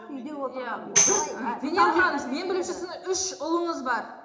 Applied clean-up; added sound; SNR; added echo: none; Tambourine; -1 dB; reverberation time 0.8 s.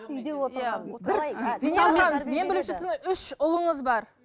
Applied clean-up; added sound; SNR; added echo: none; none; none; none.